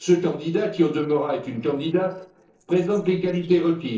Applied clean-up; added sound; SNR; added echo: neural separator model SepFormer DNS4.